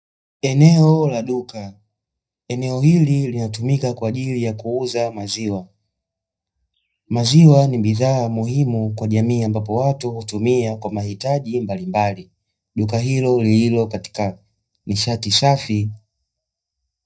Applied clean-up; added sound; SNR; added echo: neural mask model DeepFilterNet 3.